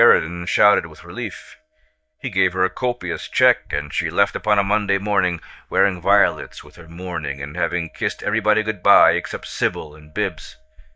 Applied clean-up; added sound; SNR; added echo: neural mask model DeepFilterNet 3.